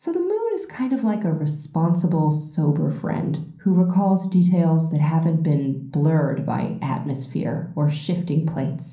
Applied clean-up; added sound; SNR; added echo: none; none; none; reverberation time 0.6 s.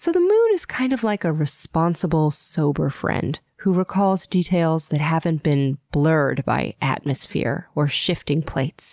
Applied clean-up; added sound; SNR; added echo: none; none; none; none.